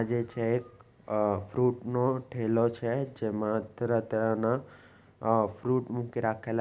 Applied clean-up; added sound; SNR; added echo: none; none; none; none.